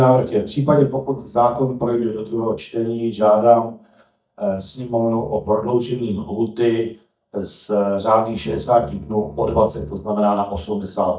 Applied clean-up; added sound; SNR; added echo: neural mask model DeepFilterNet 3.